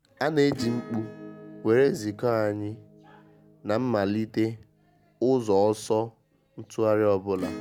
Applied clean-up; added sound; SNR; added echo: none; Acoustic guitar / Strum; 17 dB; none.